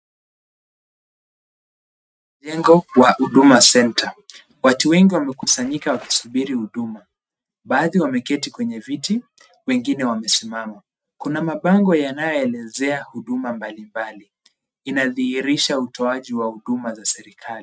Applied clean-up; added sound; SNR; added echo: neural mask model RNNoise.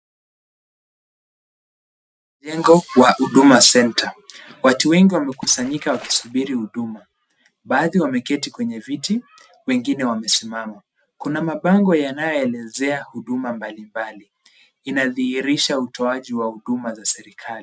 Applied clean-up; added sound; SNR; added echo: none; Water / Splash, splatter; 20 dB; none.